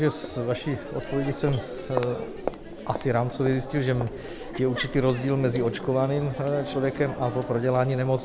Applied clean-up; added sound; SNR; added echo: none; Crowd; 9 dB; none.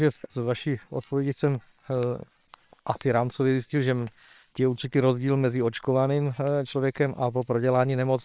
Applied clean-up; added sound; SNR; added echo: neural separator model SepFormer WHAM!.